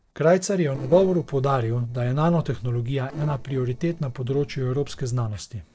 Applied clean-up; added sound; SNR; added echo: neural separator model SepFormer DNS4.